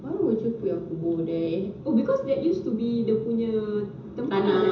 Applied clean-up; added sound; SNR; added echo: none; none; none; reverberation time 0.6 s.